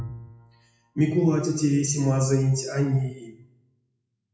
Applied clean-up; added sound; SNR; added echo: classical method WPE with log-MMSE.